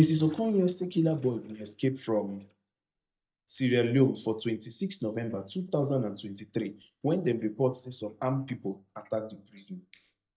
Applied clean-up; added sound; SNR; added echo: neural mask model DeepFilterNet 3.